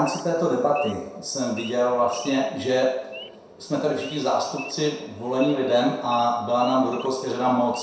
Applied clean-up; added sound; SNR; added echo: none; Idling / Wild animals; 20 dB; reverberation time 0.7 s.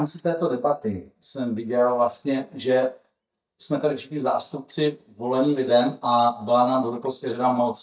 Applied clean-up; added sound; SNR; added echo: neural mask model DeepFilterNet 3.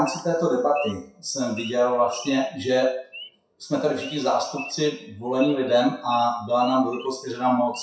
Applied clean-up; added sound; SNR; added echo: classical method WPE with log-MMSE.